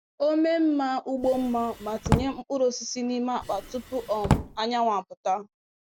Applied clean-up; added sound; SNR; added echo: none; Drawer open or close; 3 dB; none.